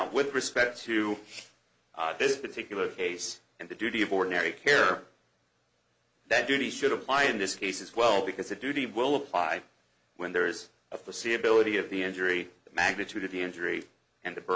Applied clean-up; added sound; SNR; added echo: none; none; none; none.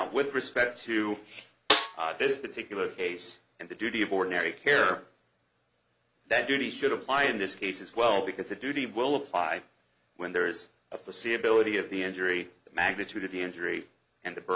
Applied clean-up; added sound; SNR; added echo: none; Snare drum; -2 dB; none.